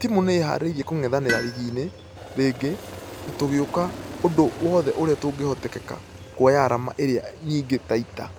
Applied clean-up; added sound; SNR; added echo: none; Tools + Aircraft; 14 dB; none.